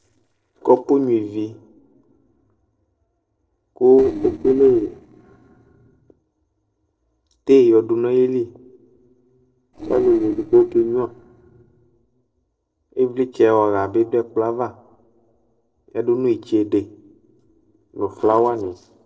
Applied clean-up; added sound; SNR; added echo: neural separator model SepFormer DNS4.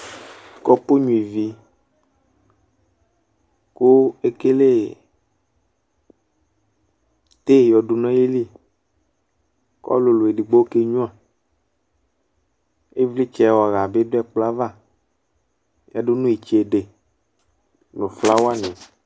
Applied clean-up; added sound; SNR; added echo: none; none; none; none.